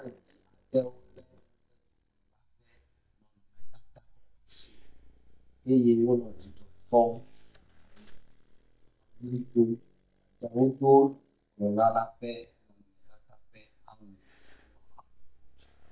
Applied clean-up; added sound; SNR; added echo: neural mask model DeepFilterNet 3.